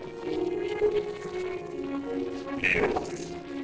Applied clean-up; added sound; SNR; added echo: neural separator model SepFormer DNS4.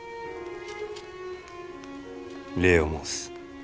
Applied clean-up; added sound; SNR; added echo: none; none; none; none.